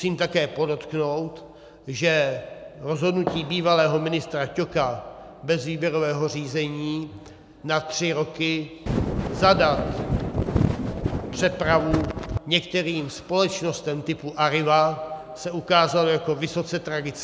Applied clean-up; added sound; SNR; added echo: none; Wind; 1 dB; none.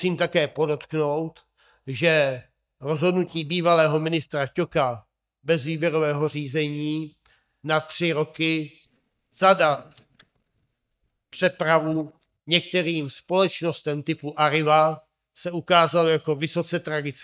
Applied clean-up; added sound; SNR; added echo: neural mask model DeepFilterNet 3.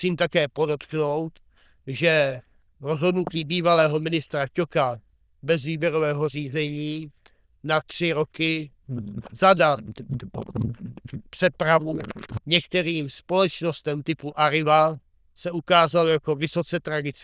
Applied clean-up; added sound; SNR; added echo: neural diffusion model UNIVERSE++.